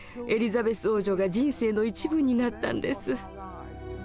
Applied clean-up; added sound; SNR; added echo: none; none; none; none.